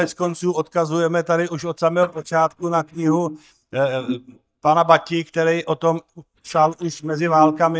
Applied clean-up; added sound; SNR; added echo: neural mask model DeepFilterNet 3.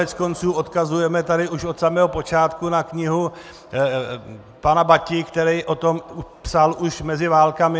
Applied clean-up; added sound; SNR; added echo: none; none; none; none.